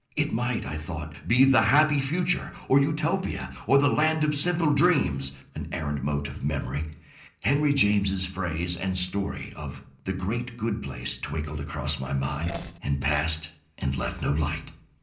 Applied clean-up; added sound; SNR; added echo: neural separator model SepFormer DNS4.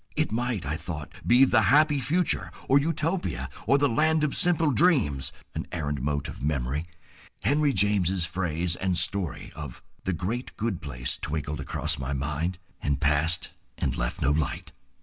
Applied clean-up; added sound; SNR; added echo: none; none; none; none.